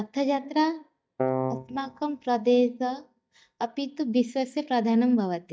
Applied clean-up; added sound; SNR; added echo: neural mask model DeepFilterNet 3.